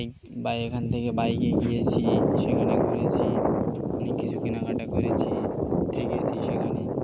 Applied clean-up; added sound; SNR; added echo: none; none; none; none.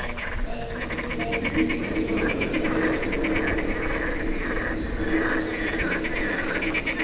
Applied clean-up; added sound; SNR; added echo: none; Bird / Frog; 0 dB; reverberation time 1.1 s.